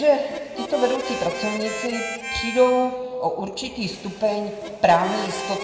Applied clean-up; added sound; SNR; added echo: none; Harmonica; 10 dB; reverberation time 2.1 s.